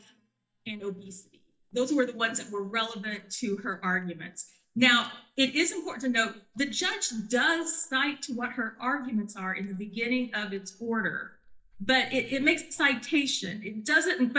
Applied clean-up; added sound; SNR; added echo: neural mask model DeepFilterNet 3.